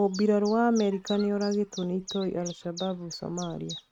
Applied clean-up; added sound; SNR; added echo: neural mask model RNNoise.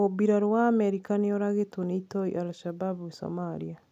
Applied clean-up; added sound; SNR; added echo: none; none; none; none.